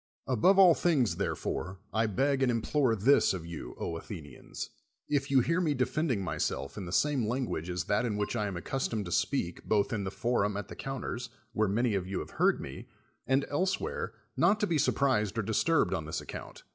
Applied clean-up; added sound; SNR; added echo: none; Keyboard (musical); 20 dB; none.